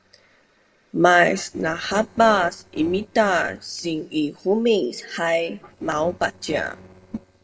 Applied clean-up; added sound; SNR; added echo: neural separator model SepFormer DNS4.